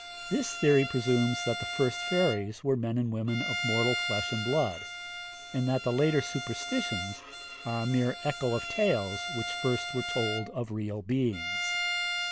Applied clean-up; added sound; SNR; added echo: none; Bowed string instrument; 6 dB; none.